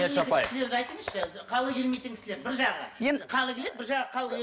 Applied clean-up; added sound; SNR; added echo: none; none; none; none.